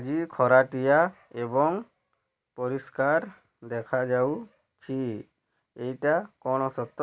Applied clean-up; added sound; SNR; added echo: none; none; none; none.